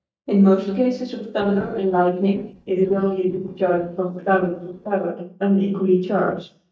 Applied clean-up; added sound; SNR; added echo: neural mask model DeepFilterNet 3.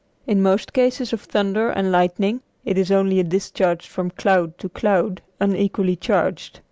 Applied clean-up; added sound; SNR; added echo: none; none; none; none.